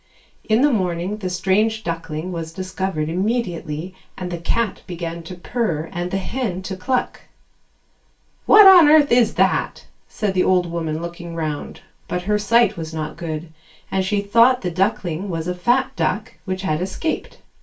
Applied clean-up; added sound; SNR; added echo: none; none; none; reverberation time 0.2 s.